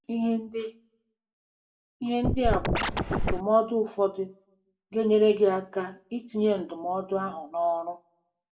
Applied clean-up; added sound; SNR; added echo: none; Scratching (performance technique); -2 dB; reverberation time 0.3 s.